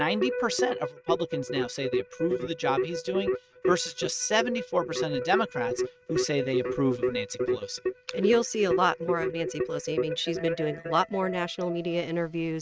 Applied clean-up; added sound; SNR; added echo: neural mask model RNNoise.